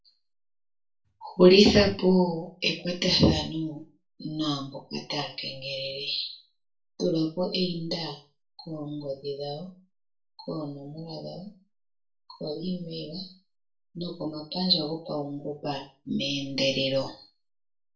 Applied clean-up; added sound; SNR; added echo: none; none; none; reverberation time 0.3 s.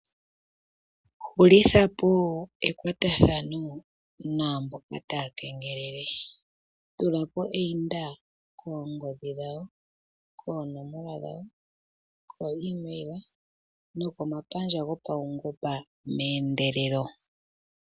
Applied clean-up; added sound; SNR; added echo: none; none; none; none.